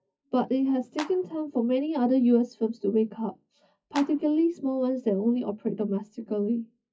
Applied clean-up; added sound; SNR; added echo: classical method WPE with log-MMSE.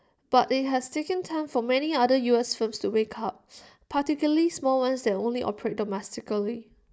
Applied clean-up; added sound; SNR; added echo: none; none; none; none.